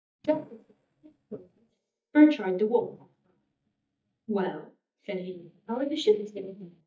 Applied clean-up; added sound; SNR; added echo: neural mask model DeepFilterNet 3.